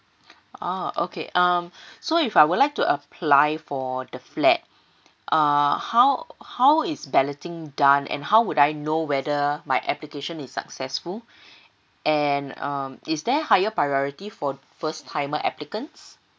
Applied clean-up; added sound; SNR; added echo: none; none; none; none.